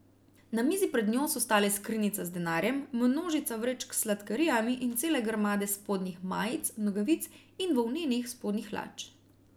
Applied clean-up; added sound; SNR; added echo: none; none; none; none.